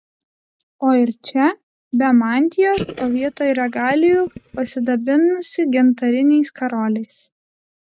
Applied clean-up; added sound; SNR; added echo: neural mask model RNNoise.